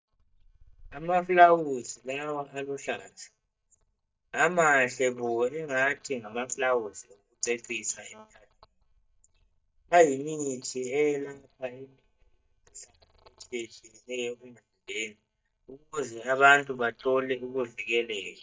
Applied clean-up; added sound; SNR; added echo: neural mask model DeepFilterNet 3.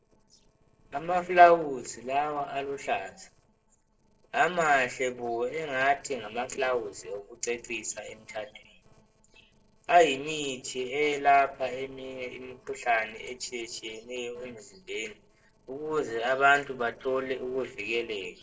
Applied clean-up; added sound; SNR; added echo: neural separator model SepFormer DNS4.